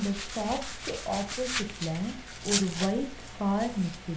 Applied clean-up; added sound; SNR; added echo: none; Domestic sounds, home sounds; 5 dB; reverberation time 0.8 s.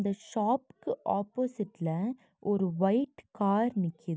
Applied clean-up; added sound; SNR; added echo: none; none; none; none.